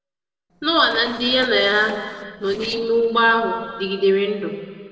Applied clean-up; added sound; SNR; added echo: neural separator model SepFormer DNS4.